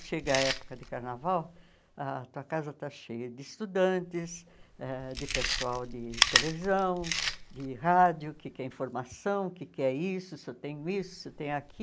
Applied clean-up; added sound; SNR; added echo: none; Chewing, mastication; 5 dB; none.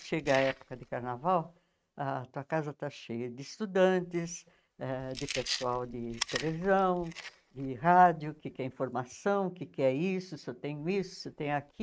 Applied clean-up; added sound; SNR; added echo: neural mask model RNNoise.